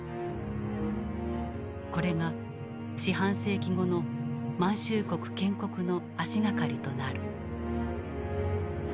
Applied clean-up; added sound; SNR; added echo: none; none; none; none.